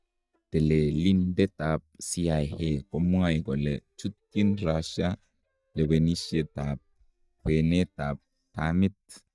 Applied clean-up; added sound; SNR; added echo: neural mask model DeepFilterNet 3.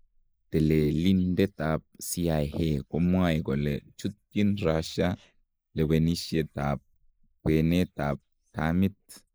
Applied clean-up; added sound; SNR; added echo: neural mask model Resemble Enhance denoiser.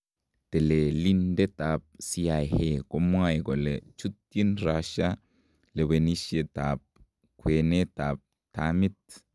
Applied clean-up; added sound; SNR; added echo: none; none; none; none.